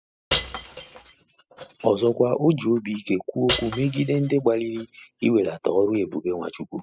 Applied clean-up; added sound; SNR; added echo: classical method spectral subtraction.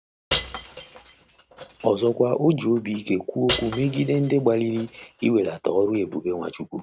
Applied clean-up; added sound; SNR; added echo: none; Shatter / Crushing; 8 dB; none.